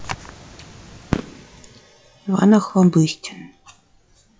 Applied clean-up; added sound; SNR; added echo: classical method log-MMSE.